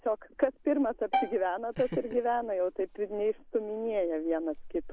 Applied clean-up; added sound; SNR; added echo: none; Bowed string instrument; 5 dB; none.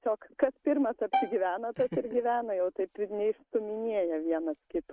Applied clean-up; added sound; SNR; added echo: neural mask model RNNoise.